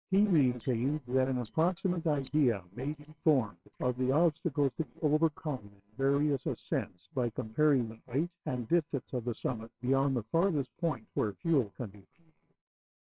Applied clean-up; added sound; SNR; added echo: neural separator model SepFormer WHAMR!.